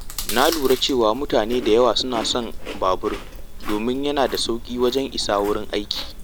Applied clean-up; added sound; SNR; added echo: none; Chewing, mastication; 8 dB; none.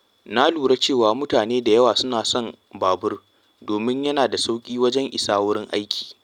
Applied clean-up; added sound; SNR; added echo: none; none; none; none.